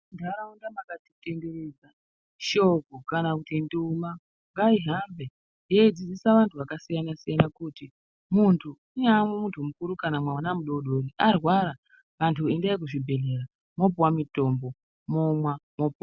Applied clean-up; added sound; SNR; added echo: none; none; none; none.